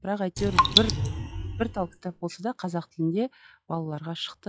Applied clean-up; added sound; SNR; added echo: classical method log-MMSE.